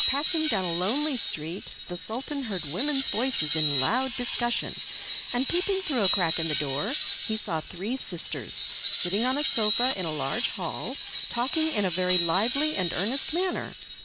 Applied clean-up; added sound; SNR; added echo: none; Screech; 2 dB; none.